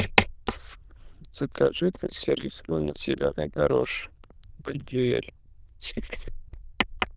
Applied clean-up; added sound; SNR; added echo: neural diffusion model UNIVERSE++.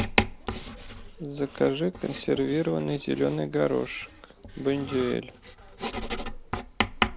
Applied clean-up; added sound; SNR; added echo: none; Writing; 4 dB; none.